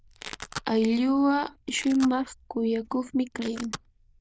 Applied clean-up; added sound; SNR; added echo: neural diffusion model UNIVERSE++.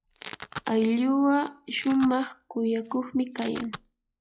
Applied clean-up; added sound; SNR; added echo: classical method log-MMSE.